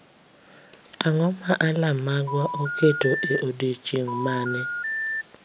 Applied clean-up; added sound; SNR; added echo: none; Telephone; 4 dB; none.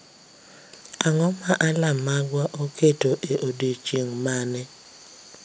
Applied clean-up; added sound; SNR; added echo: none; none; none; none.